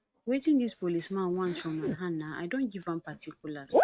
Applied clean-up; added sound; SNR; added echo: neural mask model RNNoise.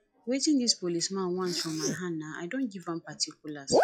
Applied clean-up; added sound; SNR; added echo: classical method log-MMSE.